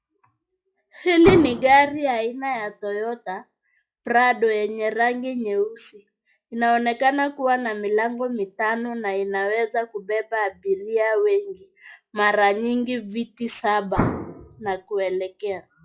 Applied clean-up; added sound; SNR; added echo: classical method log-MMSE.